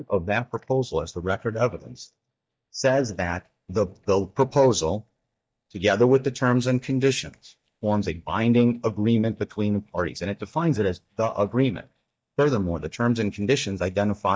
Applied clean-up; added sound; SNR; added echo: neural mask model DeepFilterNet 3.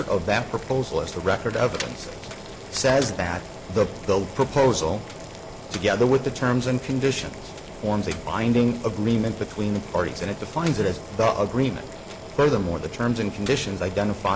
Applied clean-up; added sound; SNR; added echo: none; Boiling; 14 dB; none.